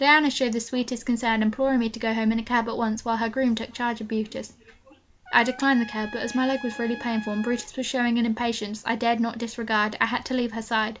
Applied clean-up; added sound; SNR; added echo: none; Trumpet; 16 dB; none.